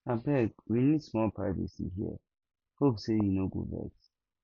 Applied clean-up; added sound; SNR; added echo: none; none; none; none.